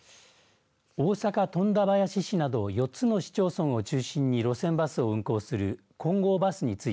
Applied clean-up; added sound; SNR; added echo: none; none; none; none.